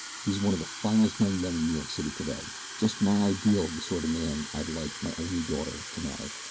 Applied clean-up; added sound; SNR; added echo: none; Fill (with liquid) / Water tap, faucet; 10 dB; none.